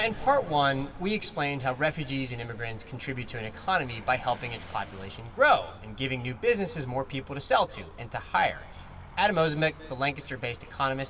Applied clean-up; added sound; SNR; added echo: none; Vehicle; 17 dB; reverberation time 1.5 s.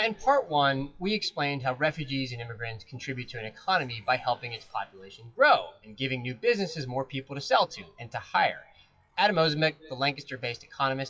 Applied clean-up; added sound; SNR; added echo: classical method WPE with log-MMSE.